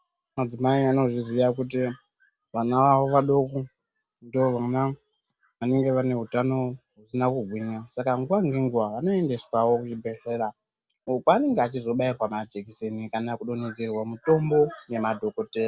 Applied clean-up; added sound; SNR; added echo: none; none; none; none.